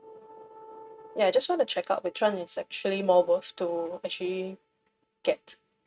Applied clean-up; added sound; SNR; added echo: neural mask model RNNoise.